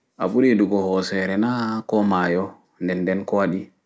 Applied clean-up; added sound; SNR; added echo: none; none; none; none.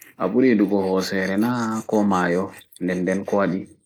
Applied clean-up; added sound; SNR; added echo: neural mask model Resemble Enhance denoiser.